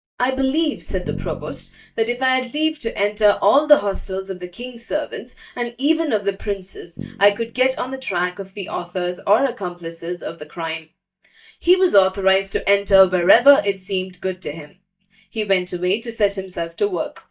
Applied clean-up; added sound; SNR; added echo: neural mask model DeepFilterNet 3.